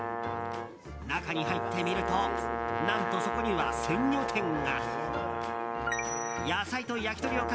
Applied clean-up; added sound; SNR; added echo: none; Brass instrument; 1 dB; none.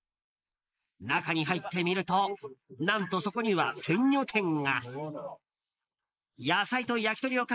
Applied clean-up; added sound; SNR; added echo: neural mask model Resemble Enhance denoiser.